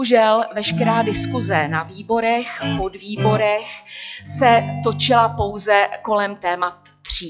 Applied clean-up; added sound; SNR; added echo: classical method log-MMSE.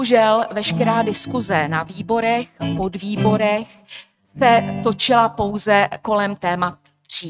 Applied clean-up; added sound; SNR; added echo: neural mask model RNNoise.